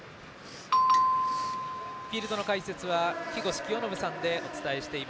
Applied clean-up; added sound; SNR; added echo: none; Bell; -4 dB; none.